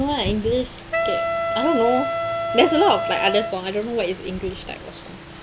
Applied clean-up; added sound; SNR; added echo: none; Wind instrument, woodwind instrument; 2 dB; none.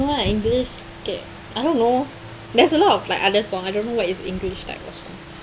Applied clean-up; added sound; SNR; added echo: none; none; none; none.